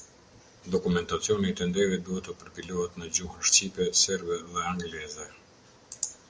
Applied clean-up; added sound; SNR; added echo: none; none; none; none.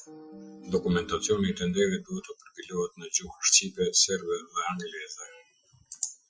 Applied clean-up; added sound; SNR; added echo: classical method Wiener filter.